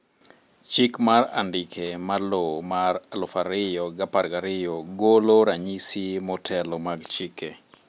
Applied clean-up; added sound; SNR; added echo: none; none; none; none.